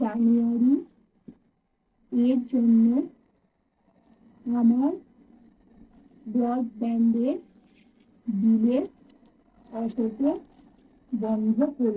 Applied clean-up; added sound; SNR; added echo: neural separator model SepFormer DNS4.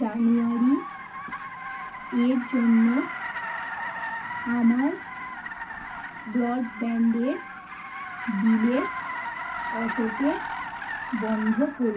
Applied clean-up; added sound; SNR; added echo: none; Car; 8 dB; reverberation time 0.4 s.